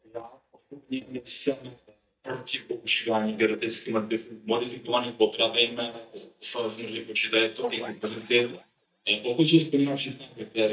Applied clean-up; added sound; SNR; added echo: neural mask model DeepFilterNet 3.